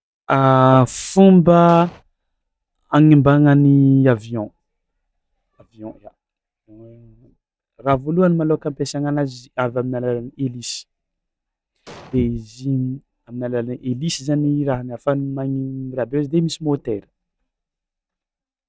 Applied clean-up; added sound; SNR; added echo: neural mask model RNNoise.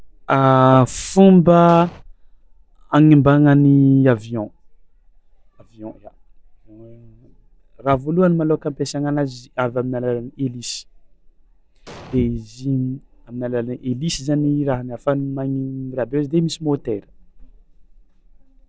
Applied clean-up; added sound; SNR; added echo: none; Explosion; 19 dB; none.